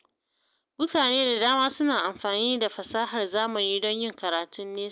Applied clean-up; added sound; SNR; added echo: none; none; none; none.